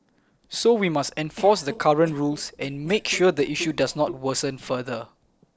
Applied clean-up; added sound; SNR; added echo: neural separator model SepFormer DNS4.